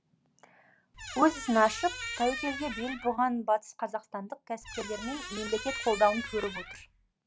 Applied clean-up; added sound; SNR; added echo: none; Squeak; 9 dB; none.